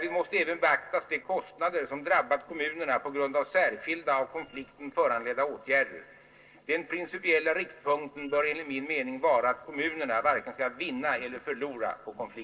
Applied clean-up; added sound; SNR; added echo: neural separator model SepFormer DNS4.